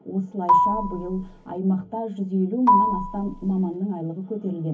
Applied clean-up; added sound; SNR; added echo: none; Marimba, xylophone; -2 dB; reverberation time 0.3 s.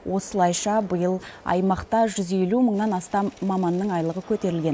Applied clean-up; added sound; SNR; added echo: none; none; none; none.